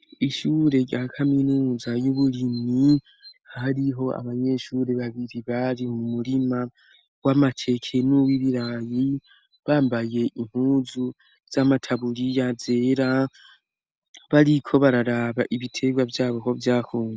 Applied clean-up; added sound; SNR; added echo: none; none; none; none.